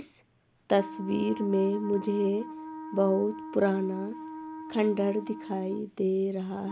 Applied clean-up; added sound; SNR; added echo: none; Wind instrument, woodwind instrument; 12 dB; none.